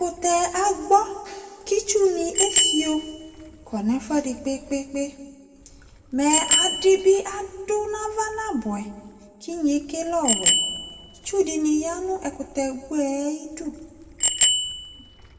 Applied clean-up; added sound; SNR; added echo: none; Bicycle bell; 3 dB; reverberation time 1.3 s.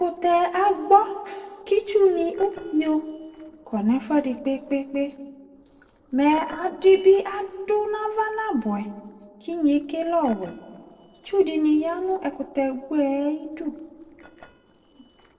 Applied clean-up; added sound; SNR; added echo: neural separator model SepFormer DNS4.